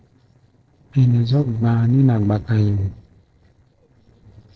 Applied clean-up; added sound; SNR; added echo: neural separator model SepFormer DNS4.